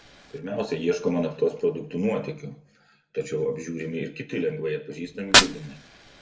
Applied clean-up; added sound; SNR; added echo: none; Fire; 1 dB; reverberation time 0.5 s.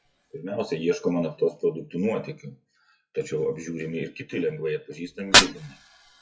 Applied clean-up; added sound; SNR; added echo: classical method WPE with log-MMSE.